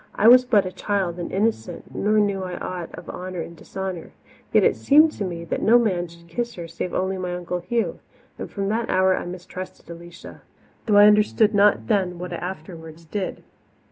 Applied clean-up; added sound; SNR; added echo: none; Bass guitar; 19 dB; none.